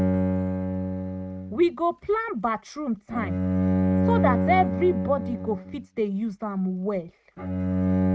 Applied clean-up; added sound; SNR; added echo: neural mask model RNNoise.